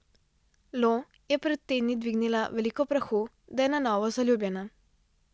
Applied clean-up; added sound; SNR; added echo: none; none; none; none.